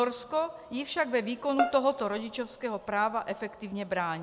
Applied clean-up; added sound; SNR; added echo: none; Bowed string instrument; 6 dB; none.